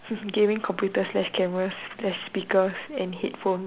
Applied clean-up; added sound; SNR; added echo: none; none; none; none.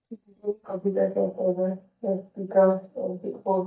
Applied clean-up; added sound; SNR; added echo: neural mask model DeepFilterNet 3.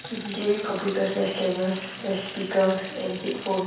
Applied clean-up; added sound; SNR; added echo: none; Sink (filling or washing) / Water tap, faucet; 15 dB; reverberation time 0.7 s.